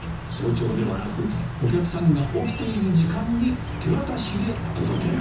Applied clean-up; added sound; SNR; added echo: none; Insect; 8 dB; reverberation time 0.6 s.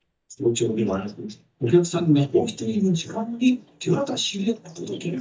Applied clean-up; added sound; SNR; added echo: neural mask model DeepFilterNet 3.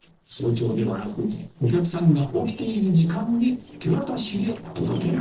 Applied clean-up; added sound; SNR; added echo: neural separator model SepFormer DNS4.